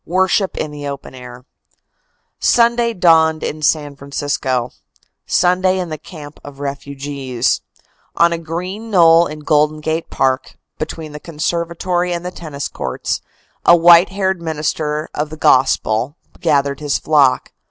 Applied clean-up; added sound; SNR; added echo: none; none; none; none.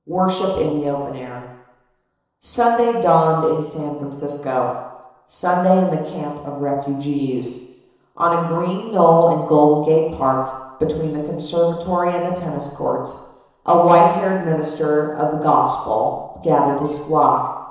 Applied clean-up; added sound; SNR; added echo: neural separator model SepFormer DNS4.